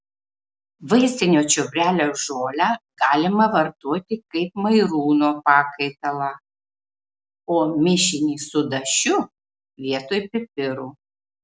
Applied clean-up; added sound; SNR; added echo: none; none; none; none.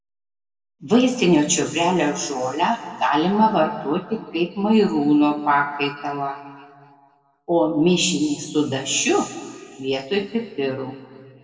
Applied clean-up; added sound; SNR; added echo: none; none; none; reverberation time 1.9 s.